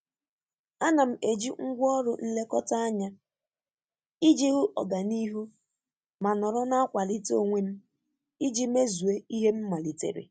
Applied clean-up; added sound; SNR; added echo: none; none; none; none.